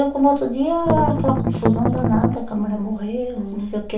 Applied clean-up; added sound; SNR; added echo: none; Strum; -1 dB; reverberation time 0.3 s.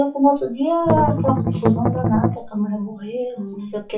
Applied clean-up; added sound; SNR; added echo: classical method WPE with log-MMSE.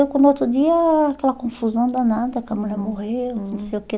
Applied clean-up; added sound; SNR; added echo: none; none; none; none.